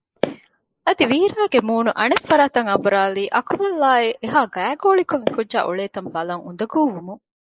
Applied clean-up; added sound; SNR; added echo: neural mask model Resemble Enhance denoiser.